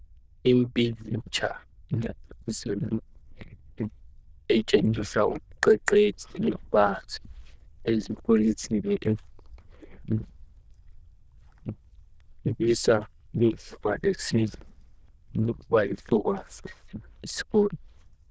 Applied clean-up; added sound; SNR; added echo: neural diffusion model UNIVERSE++.